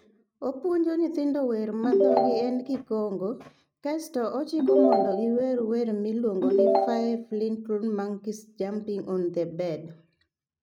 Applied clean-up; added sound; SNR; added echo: neural mask model RNNoise.